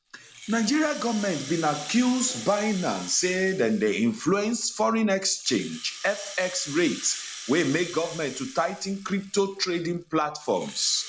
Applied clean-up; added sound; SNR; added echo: none; Rattle (instrument); 15 dB; none.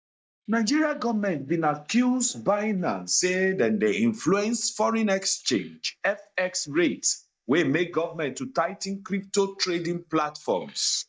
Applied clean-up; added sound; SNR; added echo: neural mask model DeepFilterNet 3.